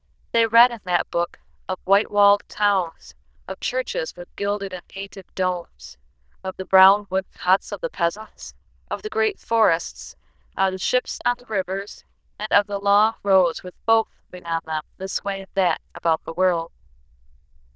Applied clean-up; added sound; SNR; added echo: neural diffusion model UNIVERSE++.